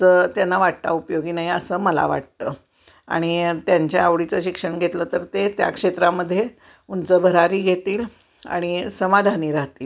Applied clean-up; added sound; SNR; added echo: none; none; none; none.